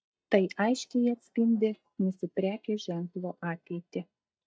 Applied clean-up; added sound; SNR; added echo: neural mask model DeepFilterNet 3.